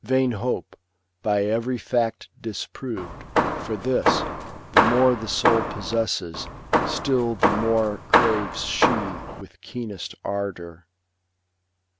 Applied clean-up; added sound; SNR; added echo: none; Hammer; -2 dB; none.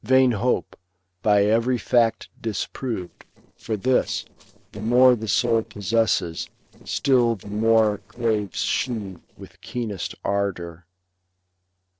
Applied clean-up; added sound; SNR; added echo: neural separator model SepFormer DNS4.